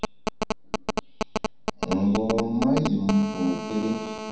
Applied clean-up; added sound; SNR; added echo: none; Telephone; 5 dB; reverberation time 0.7 s.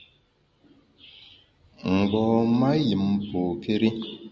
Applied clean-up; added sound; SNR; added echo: none; none; none; none.